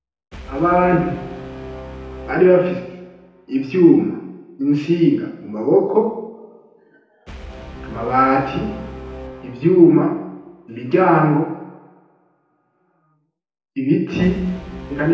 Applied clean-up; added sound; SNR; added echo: none; Brass instrument; 18 dB; reverberation time 0.9 s.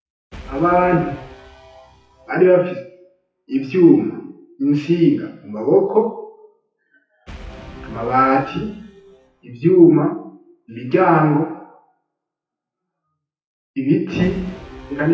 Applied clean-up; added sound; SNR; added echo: classical method WPE with log-MMSE.